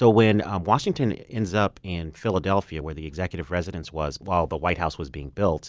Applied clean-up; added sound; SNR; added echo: none; none; none; none.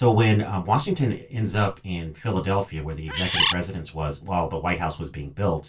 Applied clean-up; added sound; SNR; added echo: none; Bird; -1 dB; reverberation time 0.2 s.